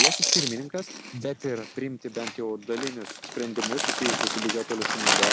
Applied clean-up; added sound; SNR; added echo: none; Chewing, mastication; -4 dB; none.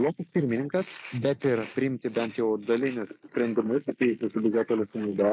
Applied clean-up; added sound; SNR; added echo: neural mask model Resemble Enhance denoiser.